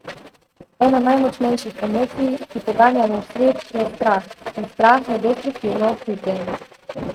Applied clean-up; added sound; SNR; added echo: neural mask model RNNoise.